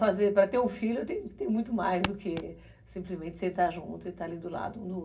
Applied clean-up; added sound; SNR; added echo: none; Walk, footsteps; 6 dB; reverberation time 0.4 s.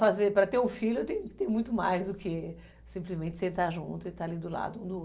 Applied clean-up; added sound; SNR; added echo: none; none; none; none.